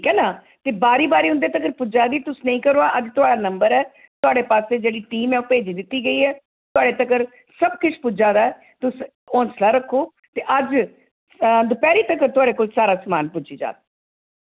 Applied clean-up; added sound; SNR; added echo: none; none; none; none.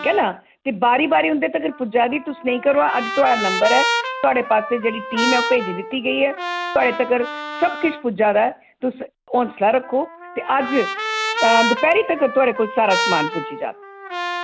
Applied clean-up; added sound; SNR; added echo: none; Trumpet; 6 dB; none.